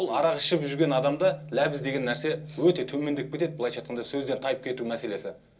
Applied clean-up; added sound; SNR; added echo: none; none; none; reverberation time 0.2 s.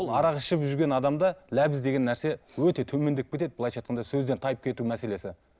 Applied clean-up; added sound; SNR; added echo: none; none; none; none.